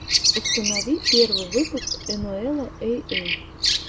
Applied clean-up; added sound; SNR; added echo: none; Bird vocalization, bird call, bird song; -1 dB; none.